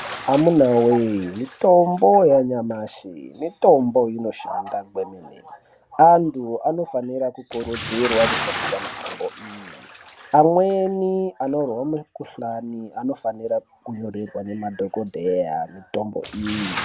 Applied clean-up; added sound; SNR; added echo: none; Bathtub (filling or washing) / Splash, splatter; 13 dB; none.